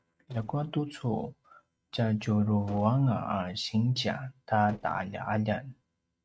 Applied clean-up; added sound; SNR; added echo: neural mask model RNNoise.